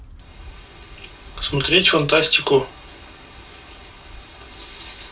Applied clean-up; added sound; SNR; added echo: none; Stream / Trickle, dribble / Traffic noise, roadway noise; 19 dB; reverberation time 0.2 s.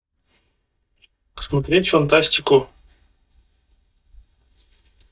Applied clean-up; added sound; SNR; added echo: neural mask model DeepFilterNet 3.